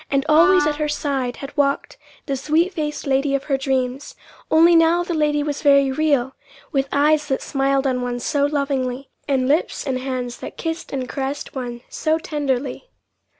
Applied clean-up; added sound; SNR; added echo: none; Wind instrument, woodwind instrument; 5 dB; none.